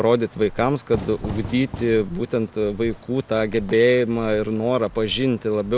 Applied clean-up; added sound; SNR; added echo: none; Fire / Fireworks + Breathing; 15 dB; none.